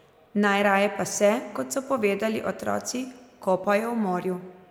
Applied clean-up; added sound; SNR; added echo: none; none; none; none.